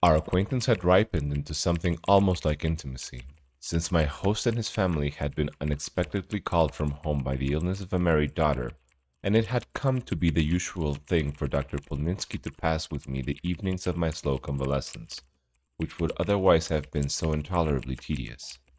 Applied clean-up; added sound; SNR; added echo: neural mask model RNNoise.